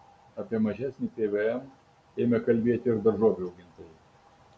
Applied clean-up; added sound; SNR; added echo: none; none; none; none.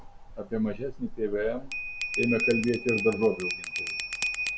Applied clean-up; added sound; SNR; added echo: none; Bell; 4 dB; none.